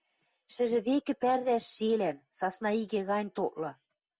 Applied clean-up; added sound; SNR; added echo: none; none; none; none.